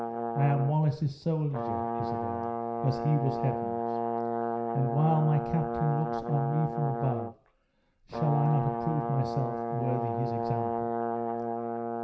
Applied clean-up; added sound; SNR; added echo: none; Brass instrument; 2 dB; reverberation time 0.5 s.